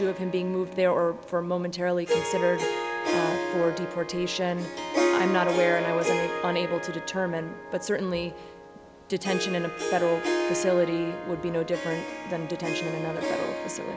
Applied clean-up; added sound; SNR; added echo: none; Harp; 3 dB; none.